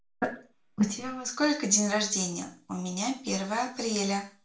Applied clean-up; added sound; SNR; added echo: none; none; none; reverberation time 0.4 s.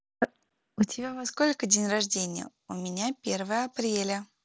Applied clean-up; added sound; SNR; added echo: none; none; none; none.